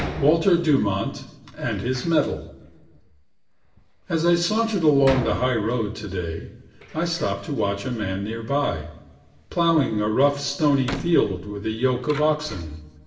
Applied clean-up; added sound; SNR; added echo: none; Door; 15 dB; reverberation time 0.9 s.